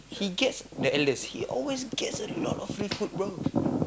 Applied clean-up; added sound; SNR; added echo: none; none; none; none.